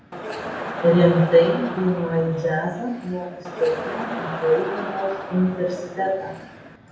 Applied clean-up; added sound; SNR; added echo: none; Crowd; 10 dB; reverberation time 0.8 s.